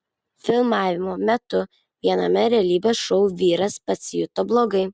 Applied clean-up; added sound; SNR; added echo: none; none; none; none.